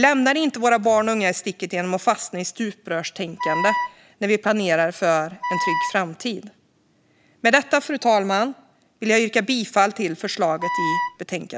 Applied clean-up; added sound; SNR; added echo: none; Wind instrument, woodwind instrument; 3 dB; none.